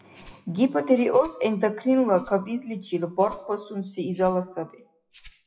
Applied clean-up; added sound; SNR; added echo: classical method WPE with log-MMSE.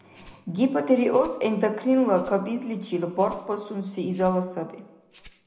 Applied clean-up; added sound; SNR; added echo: none; Rattle (instrument); 18 dB; reverberation time 0.9 s.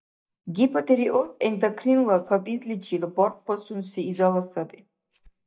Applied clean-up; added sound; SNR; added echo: neural mask model DeepFilterNet 3.